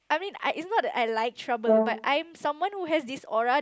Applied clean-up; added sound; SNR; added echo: none; Brass instrument; 1 dB; none.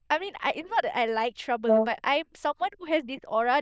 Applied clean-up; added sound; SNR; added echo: neural diffusion model UNIVERSE++.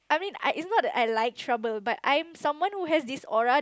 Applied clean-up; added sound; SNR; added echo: none; none; none; none.